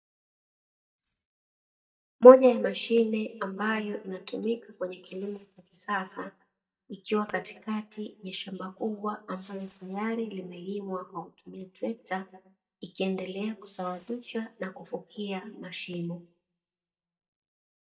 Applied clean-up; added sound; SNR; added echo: neural mask model DeepFilterNet 3.